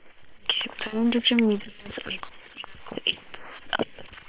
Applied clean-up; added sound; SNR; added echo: neural separator model SepFormer WHAM!.